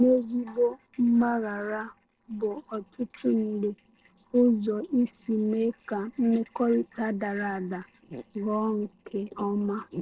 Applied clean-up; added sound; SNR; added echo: neural separator model SepFormer DNS4.